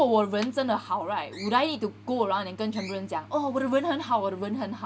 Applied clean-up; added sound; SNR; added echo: none; none; none; none.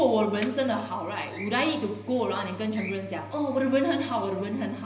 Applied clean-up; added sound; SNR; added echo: none; none; none; reverberation time 0.8 s.